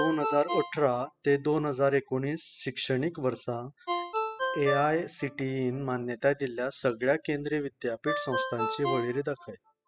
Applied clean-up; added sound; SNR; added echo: classical method spectral subtraction.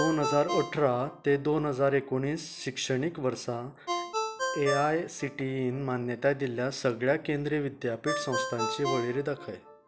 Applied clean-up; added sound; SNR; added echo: none; Ringtone; 8 dB; none.